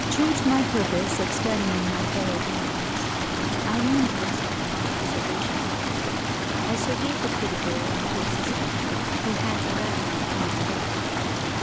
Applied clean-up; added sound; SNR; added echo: none; Stream; -4 dB; none.